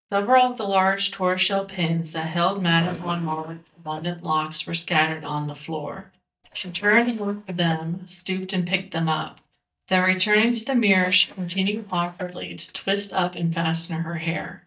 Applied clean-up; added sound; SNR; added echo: neural mask model DeepFilterNet 3.